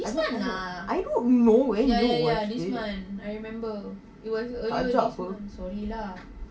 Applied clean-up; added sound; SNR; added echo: none; none; none; reverberation time 0.2 s.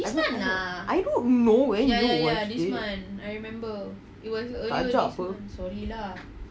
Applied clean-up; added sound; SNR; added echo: none; none; none; none.